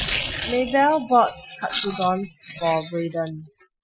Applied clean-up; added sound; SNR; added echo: classical method Wiener filter.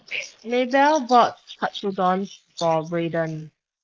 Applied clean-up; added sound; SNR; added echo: neural mask model Resemble Enhance denoiser.